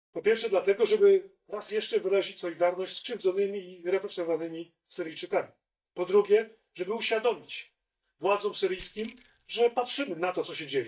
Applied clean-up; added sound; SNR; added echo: neural mask model DeepFilterNet 3.